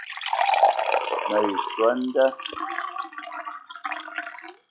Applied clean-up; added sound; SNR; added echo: classical method log-MMSE.